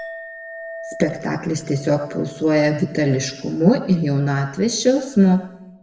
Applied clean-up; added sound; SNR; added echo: none; Chink, clink; 19 dB; reverberation time 0.8 s.